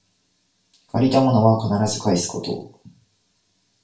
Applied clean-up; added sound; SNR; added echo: none; none; none; reverberation time 0.3 s.